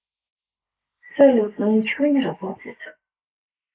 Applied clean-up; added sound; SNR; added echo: neural mask model Resemble Enhance denoiser.